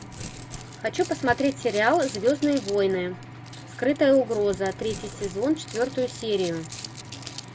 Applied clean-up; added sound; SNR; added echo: none; Crumpling, crinkling; 17 dB; none.